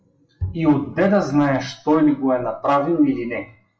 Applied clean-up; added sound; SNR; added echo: classical method WPE with log-MMSE.